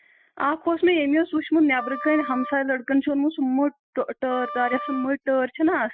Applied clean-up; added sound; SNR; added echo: classical method Wiener filter.